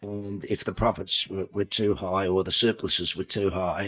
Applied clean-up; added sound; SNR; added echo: neural mask model DeepFilterNet 3.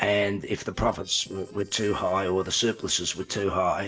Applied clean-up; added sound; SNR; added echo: neural separator model SepFormer DNS4.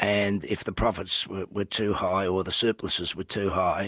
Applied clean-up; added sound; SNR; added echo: none; none; none; none.